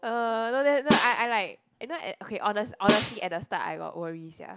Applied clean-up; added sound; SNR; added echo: none; Snare drum; 2 dB; none.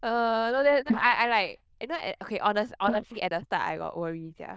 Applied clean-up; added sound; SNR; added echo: neural diffusion model UNIVERSE++.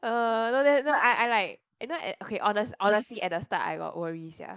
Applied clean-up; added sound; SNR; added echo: neural mask model Resemble Enhance denoiser.